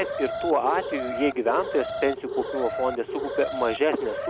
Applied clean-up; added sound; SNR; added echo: none; Alarm; 5 dB; none.